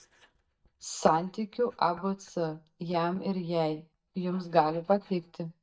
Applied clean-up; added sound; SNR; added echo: neural mask model DeepFilterNet 3.